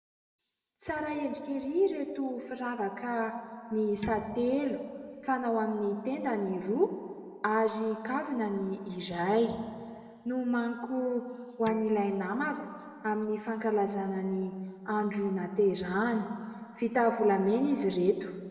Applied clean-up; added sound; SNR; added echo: none; Dishes, pots, and pans; 19 dB; reverberation time 1.8 s.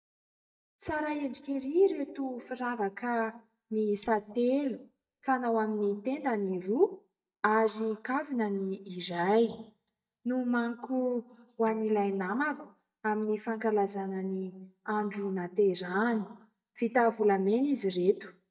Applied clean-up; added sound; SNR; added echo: neural mask model DeepFilterNet 3.